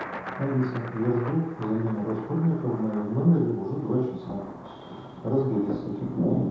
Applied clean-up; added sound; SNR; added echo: none; Thunder; 15 dB; reverberation time 0.8 s.